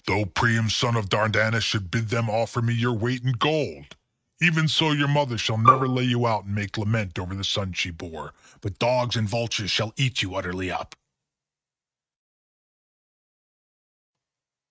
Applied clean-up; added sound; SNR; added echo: neural mask model RNNoise.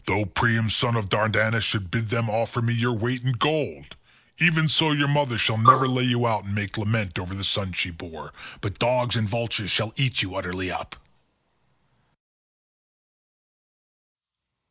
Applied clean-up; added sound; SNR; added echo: neural mask model Resemble Enhance denoiser.